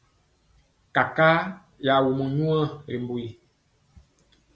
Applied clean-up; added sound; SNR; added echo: none; none; none; none.